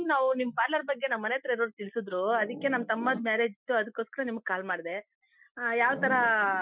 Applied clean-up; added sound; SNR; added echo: classical method Wiener filter.